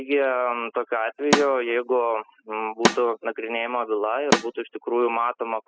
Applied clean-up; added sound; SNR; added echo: classical method spectral subtraction.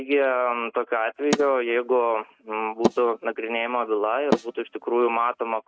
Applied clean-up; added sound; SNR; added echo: neural mask model RNNoise.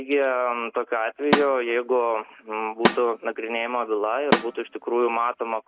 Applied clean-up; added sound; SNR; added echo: none; Snare drum; 4 dB; none.